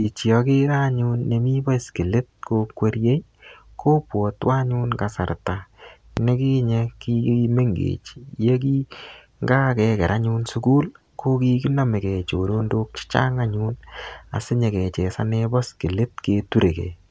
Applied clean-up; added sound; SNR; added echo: none; none; none; none.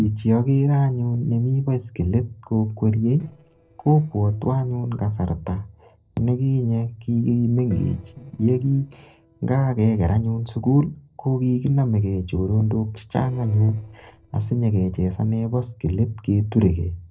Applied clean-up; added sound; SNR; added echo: neural separator model SepFormer DNS4.